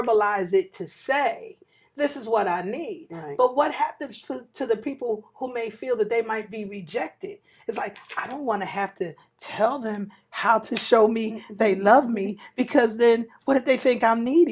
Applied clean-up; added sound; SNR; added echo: none; none; none; none.